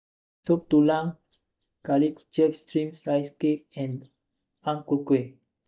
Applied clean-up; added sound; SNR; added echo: neural mask model DeepFilterNet 3.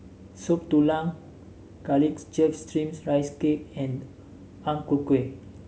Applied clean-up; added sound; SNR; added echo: none; none; none; none.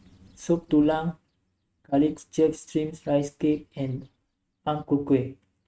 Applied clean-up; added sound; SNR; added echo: neural mask model RNNoise.